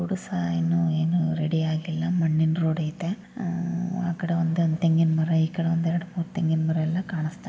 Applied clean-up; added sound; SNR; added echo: none; none; none; none.